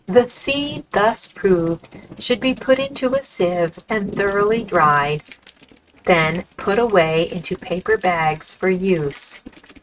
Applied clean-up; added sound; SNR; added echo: neural mask model RNNoise.